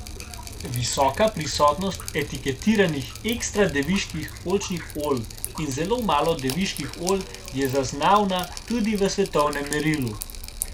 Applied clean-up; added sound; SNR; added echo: none; Drip; 11 dB; none.